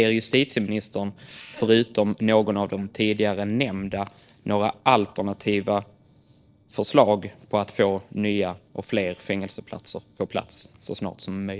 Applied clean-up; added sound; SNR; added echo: neural separator model SepFormer DNS4.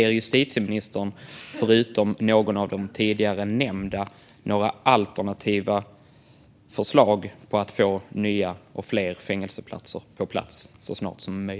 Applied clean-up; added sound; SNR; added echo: none; none; none; none.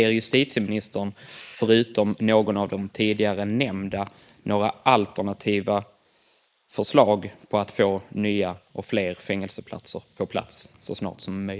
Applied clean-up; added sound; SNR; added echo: neural mask model Resemble Enhance denoiser.